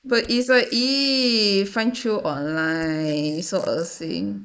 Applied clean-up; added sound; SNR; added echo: neural mask model Resemble Enhance denoiser.